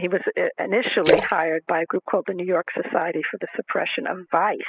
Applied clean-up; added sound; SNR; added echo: classical method spectral subtraction.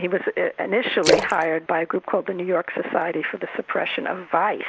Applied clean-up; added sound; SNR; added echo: none; Splash, splatter; 3 dB; none.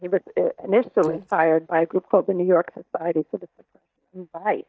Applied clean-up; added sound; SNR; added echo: neural mask model DeepFilterNet 3.